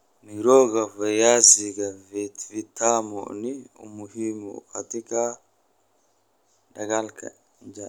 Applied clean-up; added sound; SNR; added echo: none; none; none; none.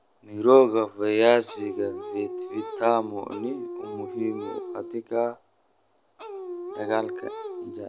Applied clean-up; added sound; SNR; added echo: none; Dog; 11 dB; none.